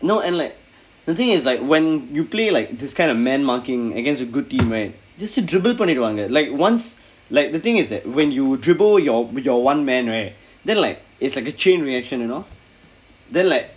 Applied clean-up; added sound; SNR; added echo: none; none; none; none.